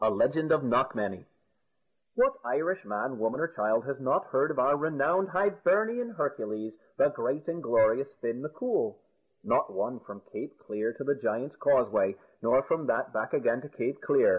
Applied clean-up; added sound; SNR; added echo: none; none; none; none.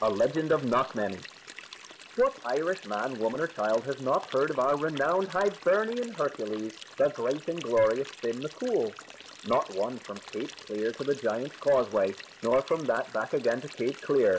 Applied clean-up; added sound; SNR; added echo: none; Stream; 18 dB; none.